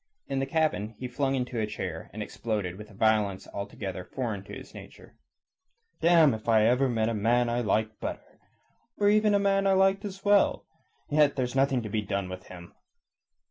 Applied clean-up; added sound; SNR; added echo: none; none; none; none.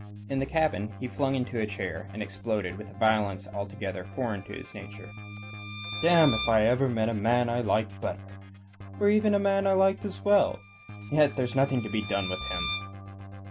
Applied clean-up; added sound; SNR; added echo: none; Keyboard (musical) + Bowed string instrument; 11 dB; none.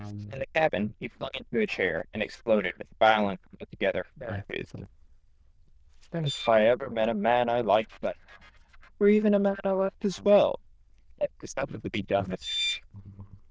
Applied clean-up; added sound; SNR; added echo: neural diffusion model UNIVERSE++.